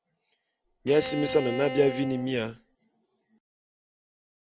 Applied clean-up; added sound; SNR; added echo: none; Bowed string instrument; 8 dB; none.